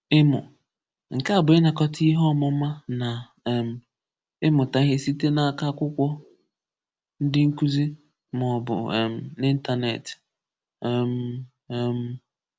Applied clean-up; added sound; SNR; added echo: none; none; none; none.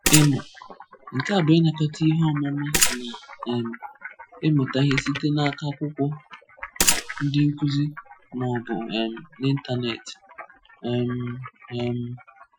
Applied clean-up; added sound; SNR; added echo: classical method Wiener filter.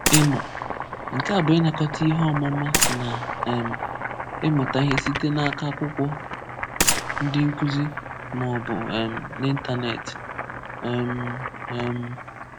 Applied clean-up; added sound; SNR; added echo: none; Gunshot, gunfire + Boiling; 3 dB; none.